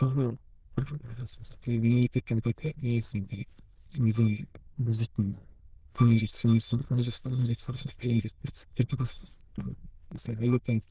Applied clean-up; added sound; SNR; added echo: neural diffusion model UNIVERSE++.